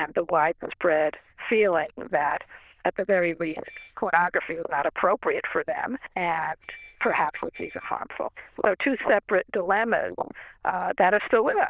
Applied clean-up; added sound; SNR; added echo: neural diffusion model UNIVERSE++.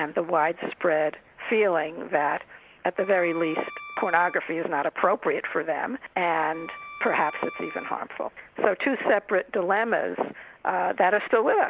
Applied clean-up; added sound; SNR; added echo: none; Wind instrument, woodwind instrument; 17 dB; none.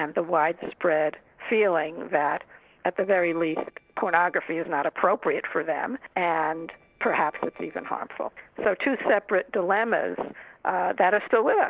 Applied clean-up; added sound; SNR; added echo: neural separator model SepFormer DNS4.